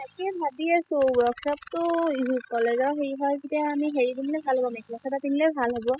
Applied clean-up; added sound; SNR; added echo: classical method spectral subtraction.